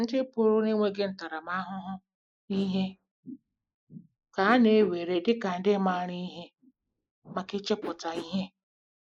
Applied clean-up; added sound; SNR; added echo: neural mask model Resemble Enhance denoiser.